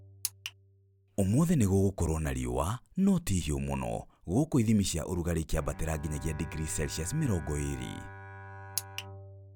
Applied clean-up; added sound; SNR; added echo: none; Bowed string instrument; 18 dB; none.